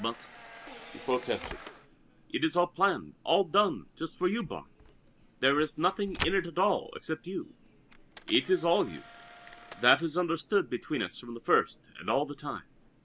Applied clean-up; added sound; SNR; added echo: none; Camera; 17 dB; none.